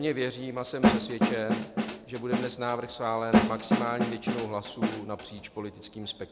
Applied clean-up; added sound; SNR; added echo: none; Snare drum; -5 dB; none.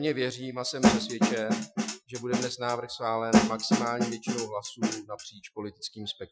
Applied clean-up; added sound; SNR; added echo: classical method Wiener filter.